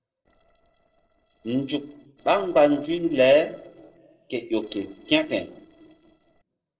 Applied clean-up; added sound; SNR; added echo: neural separator model SepFormer DNS4.